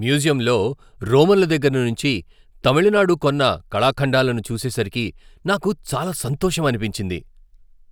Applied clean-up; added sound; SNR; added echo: none; none; none; none.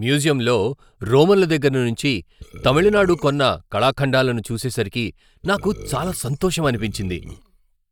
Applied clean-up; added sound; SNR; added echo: neural mask model DeepFilterNet 3.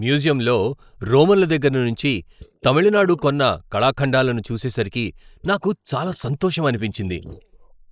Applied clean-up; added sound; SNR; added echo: neural mask model Resemble Enhance denoiser.